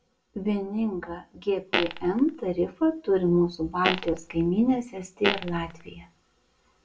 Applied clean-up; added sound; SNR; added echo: none; Fart; 4 dB; reverberation time 0.2 s.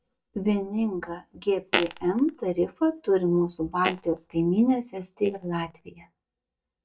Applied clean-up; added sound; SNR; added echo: neural mask model DeepFilterNet 3.